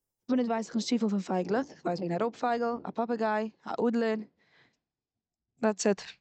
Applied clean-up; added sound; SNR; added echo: neural mask model DeepFilterNet 3.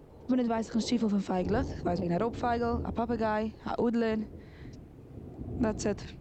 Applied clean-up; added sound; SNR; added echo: none; Thunder; 9 dB; none.